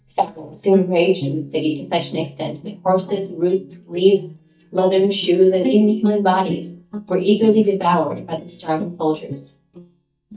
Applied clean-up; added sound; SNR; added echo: neural mask model DeepFilterNet 3.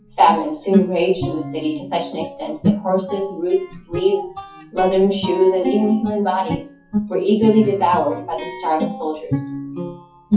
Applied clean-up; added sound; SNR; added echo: classical method WPE with log-MMSE.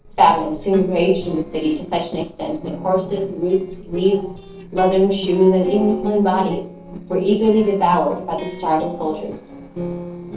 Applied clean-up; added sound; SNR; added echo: neural separator model SepFormer DNS4.